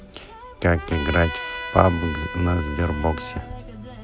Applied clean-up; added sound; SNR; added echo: none; Trumpet; 10 dB; none.